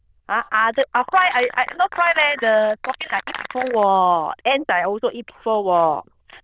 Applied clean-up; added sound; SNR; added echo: neural diffusion model UNIVERSE++.